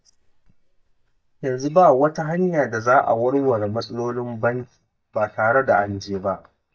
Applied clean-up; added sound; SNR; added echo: neural mask model DeepFilterNet 3.